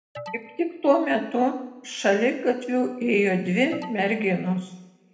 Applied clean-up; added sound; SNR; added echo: none; Alarm; 18 dB; reverberation time 0.8 s.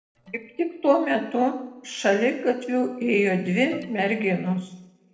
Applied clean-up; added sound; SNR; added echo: neural separator model SepFormer DNS4.